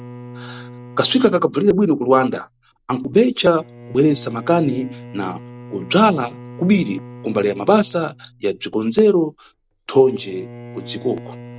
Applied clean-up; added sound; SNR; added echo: none; Bowed string instrument; 19 dB; none.